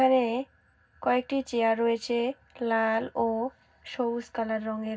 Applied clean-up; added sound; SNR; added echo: none; none; none; reverberation time 0.4 s.